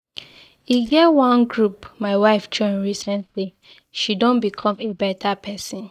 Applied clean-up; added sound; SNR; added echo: neural mask model DeepFilterNet 3.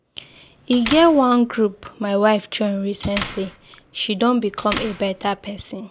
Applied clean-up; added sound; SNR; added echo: none; Door; 11 dB; none.